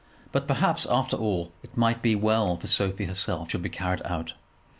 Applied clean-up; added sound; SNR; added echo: none; none; none; none.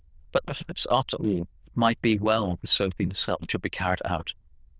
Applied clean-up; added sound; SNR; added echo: neural diffusion model UNIVERSE++.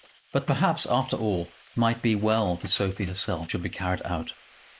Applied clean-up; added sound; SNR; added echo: neural mask model Resemble Enhance denoiser.